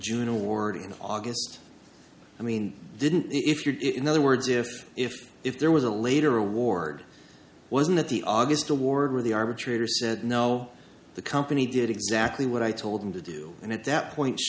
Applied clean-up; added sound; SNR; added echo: none; none; none; none.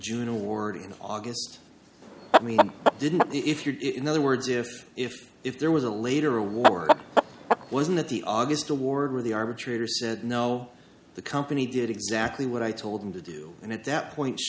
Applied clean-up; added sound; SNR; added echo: none; Chicken, rooster; -4 dB; none.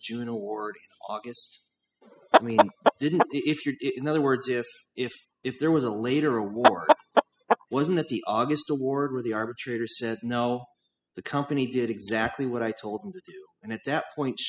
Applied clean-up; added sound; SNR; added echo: classical method spectral subtraction.